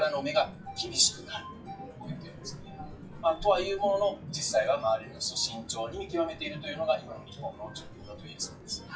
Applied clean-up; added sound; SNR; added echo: classical method WPE with log-MMSE.